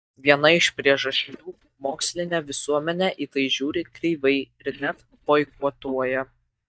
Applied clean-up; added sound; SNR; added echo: neural mask model DeepFilterNet 3.